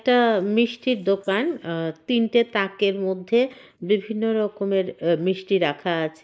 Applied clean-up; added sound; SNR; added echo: neural mask model Resemble Enhance denoiser.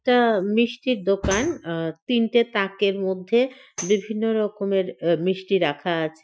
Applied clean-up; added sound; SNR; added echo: classical method Wiener filter.